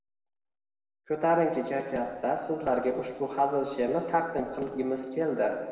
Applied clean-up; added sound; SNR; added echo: none; none; none; reverberation time 1.8 s.